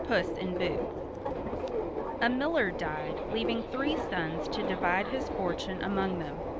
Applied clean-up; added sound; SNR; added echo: none; Subway, metro, underground; 1 dB; none.